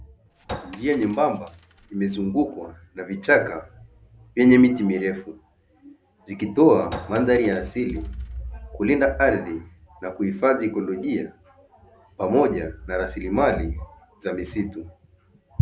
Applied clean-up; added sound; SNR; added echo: none; Chink, clink; 16 dB; none.